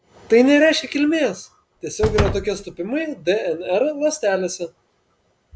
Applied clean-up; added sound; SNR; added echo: none; Slam; 7 dB; none.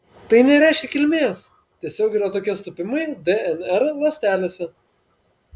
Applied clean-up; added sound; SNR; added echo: none; none; none; none.